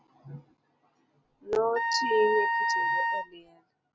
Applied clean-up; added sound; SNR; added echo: none; Wind instrument, woodwind instrument; -3 dB; none.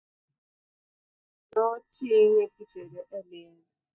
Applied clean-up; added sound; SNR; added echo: neural mask model DeepFilterNet 3.